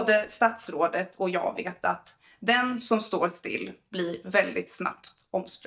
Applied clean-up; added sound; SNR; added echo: neural mask model DeepFilterNet 3.